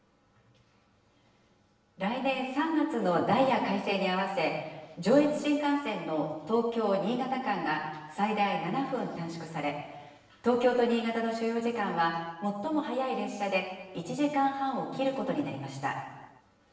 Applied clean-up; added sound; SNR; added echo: none; none; none; reverberation time 1.0 s.